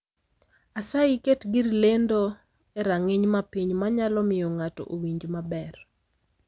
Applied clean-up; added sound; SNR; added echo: none; none; none; none.